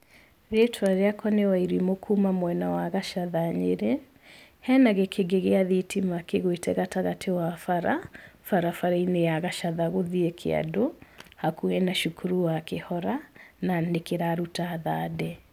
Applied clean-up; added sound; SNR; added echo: none; none; none; none.